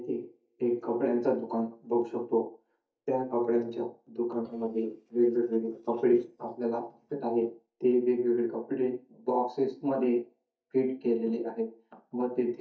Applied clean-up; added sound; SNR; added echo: neural mask model DeepFilterNet 3.